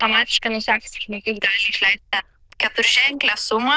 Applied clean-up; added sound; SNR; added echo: neural diffusion model UNIVERSE++.